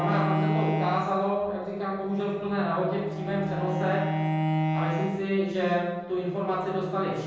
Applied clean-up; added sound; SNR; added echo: none; Bowed string instrument; 2 dB; reverberation time 1.3 s.